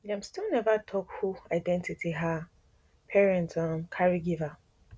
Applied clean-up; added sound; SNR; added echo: none; none; none; none.